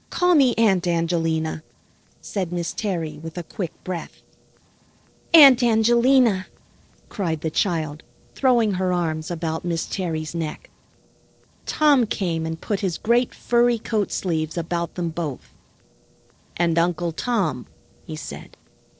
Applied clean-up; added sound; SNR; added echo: neural separator model SepFormer DNS4.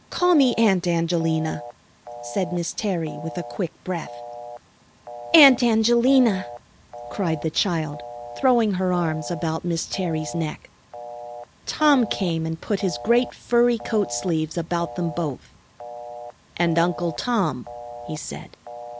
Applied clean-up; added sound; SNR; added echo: none; Telephone; 14 dB; none.